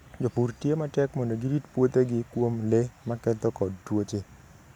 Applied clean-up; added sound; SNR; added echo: none; none; none; none.